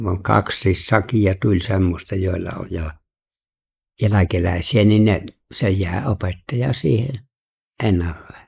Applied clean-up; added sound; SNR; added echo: neural mask model Resemble Enhance denoiser.